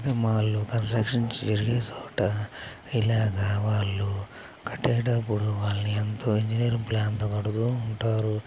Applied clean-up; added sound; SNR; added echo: none; none; none; none.